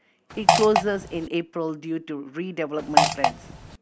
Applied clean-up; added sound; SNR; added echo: none; Fart; -5 dB; none.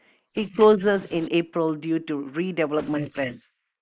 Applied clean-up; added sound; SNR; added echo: neural mask model Resemble Enhance denoiser.